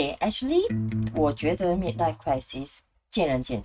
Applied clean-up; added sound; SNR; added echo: neural mask model RNNoise.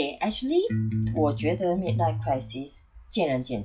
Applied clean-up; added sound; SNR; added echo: classical method log-MMSE.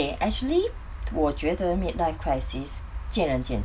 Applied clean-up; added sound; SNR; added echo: none; none; none; none.